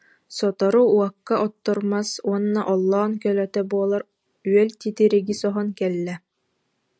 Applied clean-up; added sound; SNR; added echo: none; none; none; none.